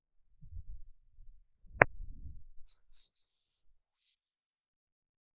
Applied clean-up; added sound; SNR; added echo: neural mask model Resemble Enhance denoiser.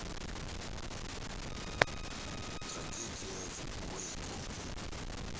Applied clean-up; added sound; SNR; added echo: none; Bowed string instrument; 18 dB; none.